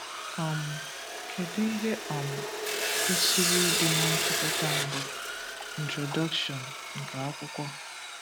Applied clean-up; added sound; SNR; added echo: none; Sawing; -2 dB; none.